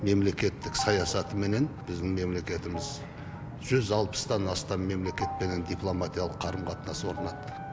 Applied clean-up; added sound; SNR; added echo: none; Organ; 13 dB; none.